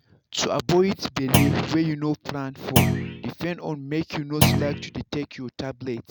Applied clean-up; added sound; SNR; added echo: none; Thump, thud; -4 dB; none.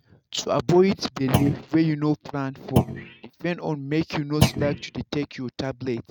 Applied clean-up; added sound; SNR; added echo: neural mask model RNNoise.